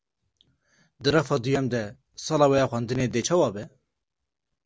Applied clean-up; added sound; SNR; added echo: none; none; none; none.